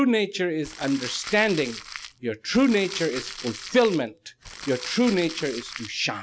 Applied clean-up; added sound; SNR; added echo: none; Crumpling, crinkling; 13 dB; none.